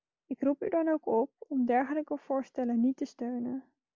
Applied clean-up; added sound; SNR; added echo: none; none; none; none.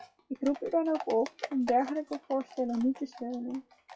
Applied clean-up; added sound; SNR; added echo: classical method WPE with log-MMSE.